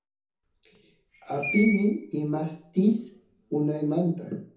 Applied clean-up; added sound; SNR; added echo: none; Screech; 12 dB; reverberation time 0.6 s.